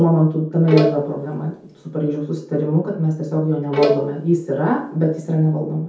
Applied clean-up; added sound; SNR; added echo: none; Bowed string instrument; 6 dB; reverberation time 0.6 s.